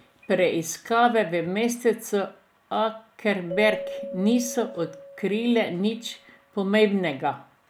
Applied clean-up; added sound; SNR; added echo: none; Keyboard (musical); 16 dB; none.